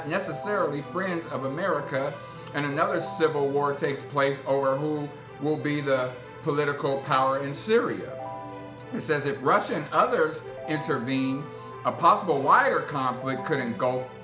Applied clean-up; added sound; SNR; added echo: none; Keyboard (musical); 14 dB; none.